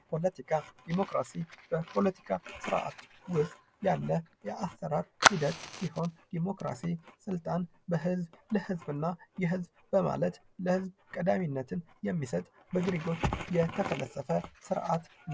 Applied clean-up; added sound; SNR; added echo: none; Fire; 8 dB; none.